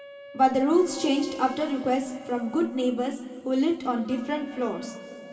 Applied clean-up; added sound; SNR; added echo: none; Wind instrument, woodwind instrument; 20 dB; reverberation time 2.5 s.